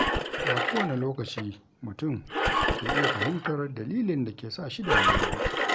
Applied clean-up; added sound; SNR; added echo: none; Engine; -4 dB; none.